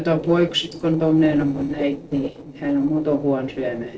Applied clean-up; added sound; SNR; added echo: neural separator model SepFormer DNS4.